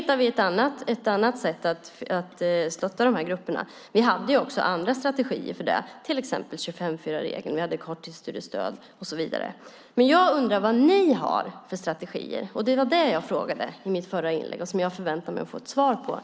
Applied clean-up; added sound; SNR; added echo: none; none; none; none.